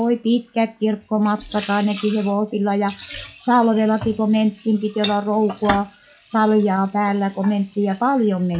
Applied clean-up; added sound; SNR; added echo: classical method log-MMSE.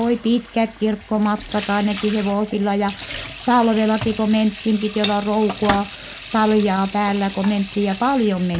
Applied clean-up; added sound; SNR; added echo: none; Sink (filling or washing) / Water tap, faucet; 13 dB; none.